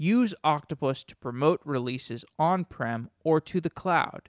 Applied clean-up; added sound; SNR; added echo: none; none; none; none.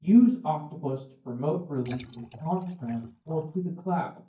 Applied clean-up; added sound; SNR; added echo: neural mask model DeepFilterNet 3.